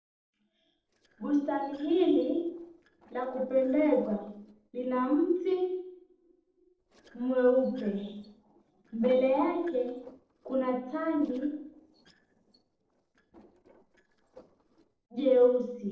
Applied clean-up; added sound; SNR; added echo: neural separator model SepFormer DNS4.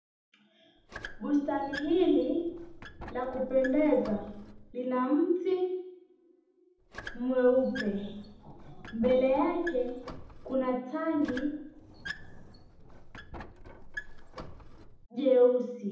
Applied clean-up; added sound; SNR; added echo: none; Squeak; 14 dB; reverberation time 0.8 s.